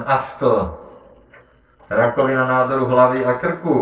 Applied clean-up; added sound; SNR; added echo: neural separator model SepFormer DNS4.